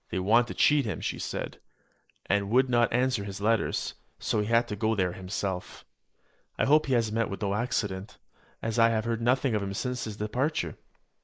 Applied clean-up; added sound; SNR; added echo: neural mask model Resemble Enhance denoiser.